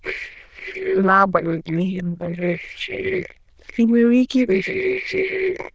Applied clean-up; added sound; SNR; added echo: neural diffusion model UNIVERSE++.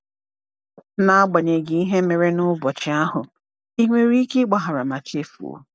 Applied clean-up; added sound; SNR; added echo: none; none; none; none.